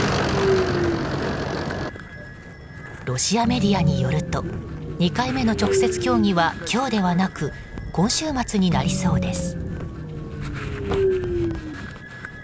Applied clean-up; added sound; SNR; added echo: none; Train; 2 dB; none.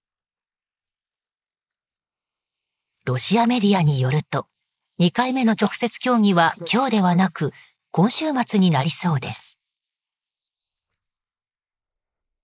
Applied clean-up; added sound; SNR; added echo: neural mask model Resemble Enhance denoiser.